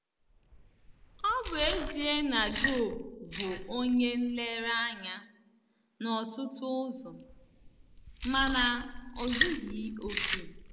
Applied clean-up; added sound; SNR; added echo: neural mask model Resemble Enhance denoiser.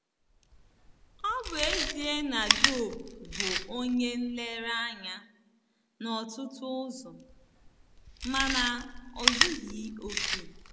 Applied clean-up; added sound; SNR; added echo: none; Chewing, mastication; -1 dB; none.